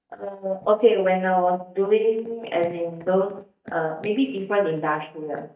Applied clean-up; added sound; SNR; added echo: neural mask model DeepFilterNet 3.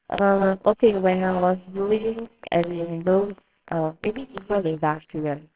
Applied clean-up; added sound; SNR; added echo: neural separator model SepFormer WHAMR!.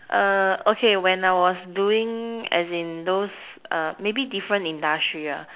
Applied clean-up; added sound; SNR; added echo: none; none; none; none.